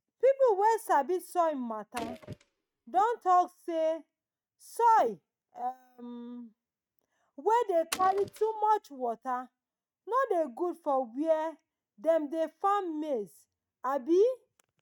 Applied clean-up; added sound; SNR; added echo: neural mask model RNNoise.